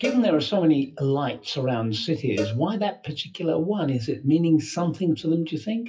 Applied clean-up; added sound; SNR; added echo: classical method WPE with log-MMSE.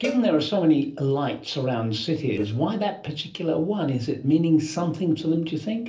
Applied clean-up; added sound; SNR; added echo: neural separator model SepFormer DNS4.